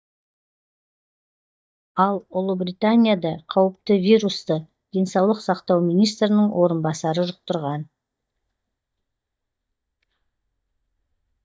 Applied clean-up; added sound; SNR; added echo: neural mask model DeepFilterNet 3.